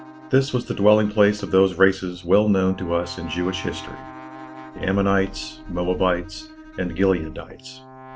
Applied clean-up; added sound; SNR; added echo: none; Brass instrument + Bowed string instrument; 18 dB; none.